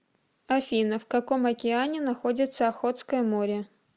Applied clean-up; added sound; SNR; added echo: none; none; none; none.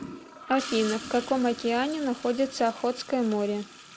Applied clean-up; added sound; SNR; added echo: none; Toilet flush / Gurgling; 13 dB; none.